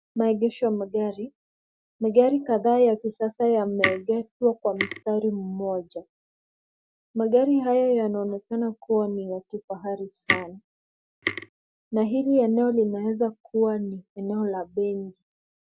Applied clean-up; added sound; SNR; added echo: none; Tick; 7 dB; none.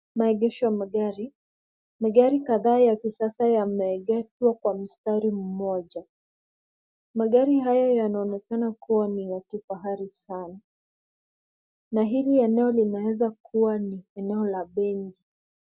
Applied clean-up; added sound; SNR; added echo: none; none; none; none.